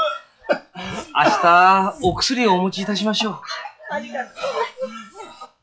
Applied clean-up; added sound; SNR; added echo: classical method log-MMSE.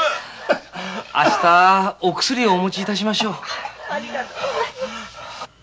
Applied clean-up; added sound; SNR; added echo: none; none; none; none.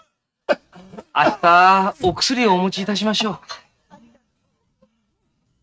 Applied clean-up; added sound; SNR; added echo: neural mask model RNNoise.